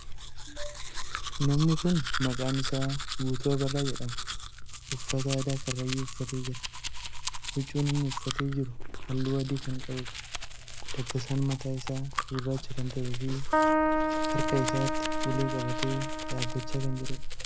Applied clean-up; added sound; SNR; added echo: none; Keyboard (musical) + Domestic sounds, home sounds; -1 dB; none.